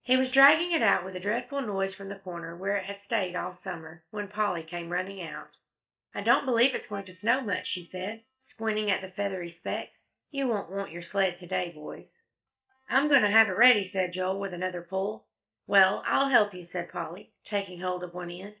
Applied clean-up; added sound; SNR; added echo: neural mask model DeepFilterNet 3.